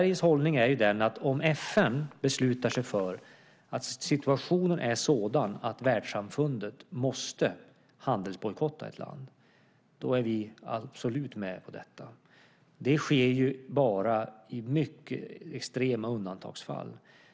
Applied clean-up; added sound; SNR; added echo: none; none; none; none.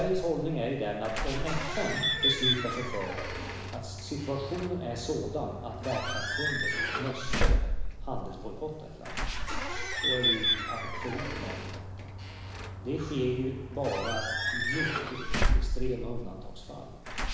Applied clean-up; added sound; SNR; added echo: none; Squeak / Slam / Alarm / Wood; -4 dB; reverberation time 1.0 s.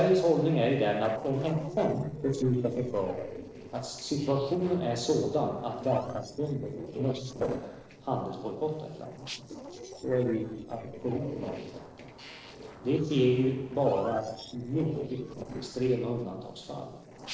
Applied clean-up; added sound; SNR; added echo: neural separator model SepFormer DNS4.